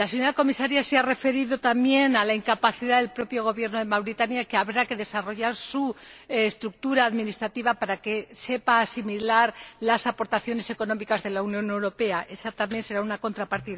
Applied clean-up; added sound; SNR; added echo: none; none; none; none.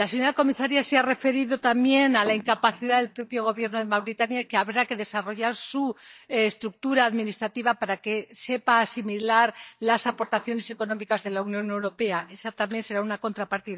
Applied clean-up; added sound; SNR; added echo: neural mask model DeepFilterNet 3.